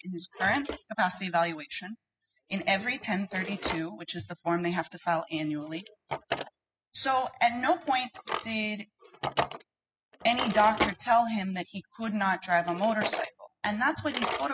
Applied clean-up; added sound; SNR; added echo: classical method spectral subtraction.